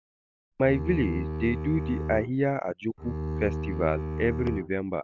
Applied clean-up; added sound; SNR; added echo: none; Bowed string instrument; 4 dB; none.